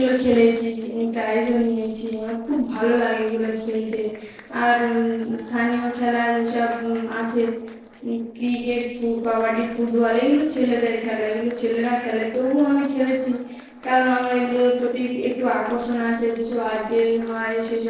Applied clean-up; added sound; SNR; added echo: neural separator model SepFormer DNS4.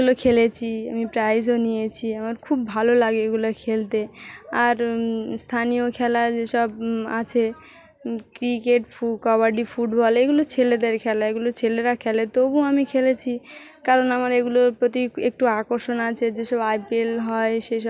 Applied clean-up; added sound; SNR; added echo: none; none; none; none.